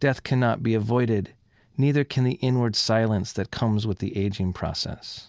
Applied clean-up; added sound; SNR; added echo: none; none; none; none.